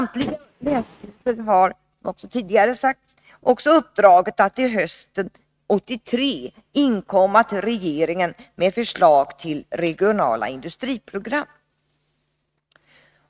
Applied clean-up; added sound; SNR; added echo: neural mask model RNNoise.